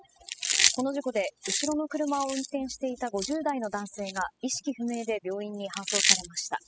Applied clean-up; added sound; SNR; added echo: classical method spectral subtraction.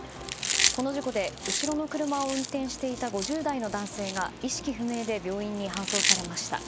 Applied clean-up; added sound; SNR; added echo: none; Chewing, mastication; 2 dB; none.